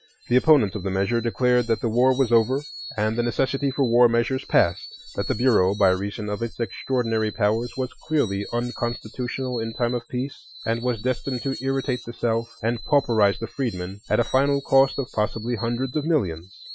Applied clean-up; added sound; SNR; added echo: classical method Wiener filter.